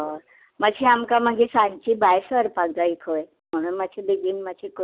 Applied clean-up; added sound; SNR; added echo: none; none; none; none.